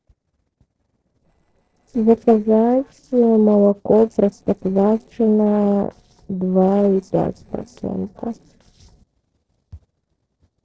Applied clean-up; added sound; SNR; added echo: neural separator model SepFormer DNS4.